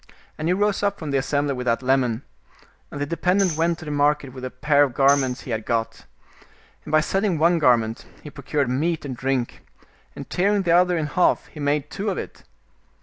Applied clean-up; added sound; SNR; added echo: none; Tambourine; 14 dB; none.